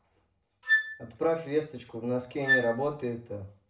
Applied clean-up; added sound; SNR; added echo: none; Wind instrument, woodwind instrument; 0 dB; reverberation time 0.4 s.